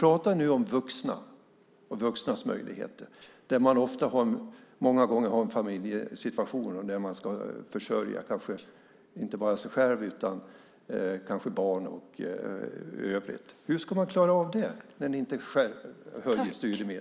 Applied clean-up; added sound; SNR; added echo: none; Tambourine; 19 dB; none.